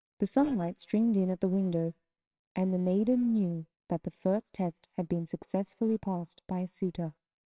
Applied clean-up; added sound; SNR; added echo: neural separator model SepFormer WHAMR!.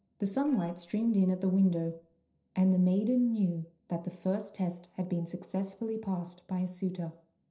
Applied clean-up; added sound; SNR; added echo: neural separator model SepFormer DNS4.